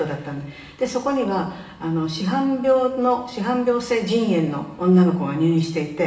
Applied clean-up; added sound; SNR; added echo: none; none; none; reverberation time 0.9 s.